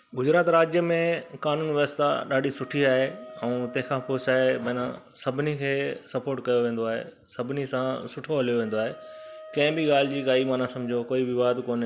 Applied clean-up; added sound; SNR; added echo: none; Wind instrument, woodwind instrument; 19 dB; none.